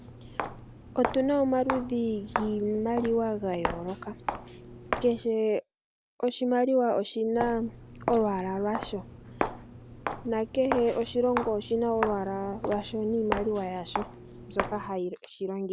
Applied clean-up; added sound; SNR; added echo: none; Walk, footsteps; 8 dB; none.